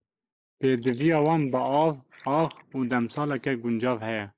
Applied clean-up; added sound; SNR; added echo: neural mask model Resemble Enhance denoiser.